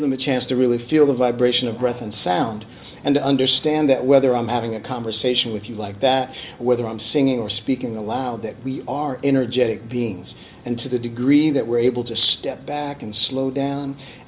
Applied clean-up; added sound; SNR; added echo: none; none; none; none.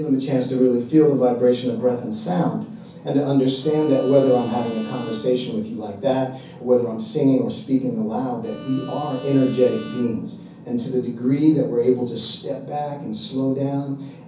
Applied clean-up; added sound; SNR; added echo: none; Bowed string instrument; 19 dB; reverberation time 0.6 s.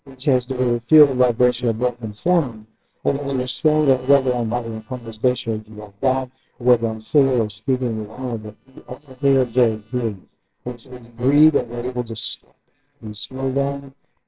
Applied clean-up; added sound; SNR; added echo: neural separator model SepFormer WHAMR!.